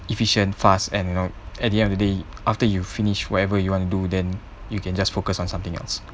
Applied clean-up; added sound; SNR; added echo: none; none; none; none.